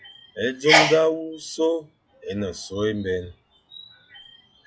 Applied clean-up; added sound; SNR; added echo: classical method log-MMSE.